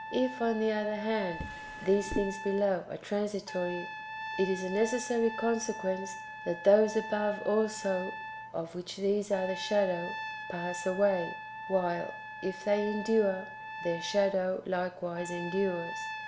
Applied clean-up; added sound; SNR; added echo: none; Drawer open or close + Trumpet; 10 dB; none.